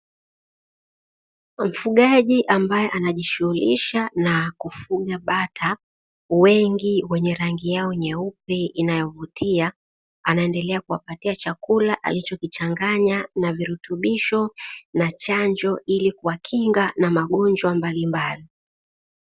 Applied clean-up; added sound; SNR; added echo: none; none; none; none.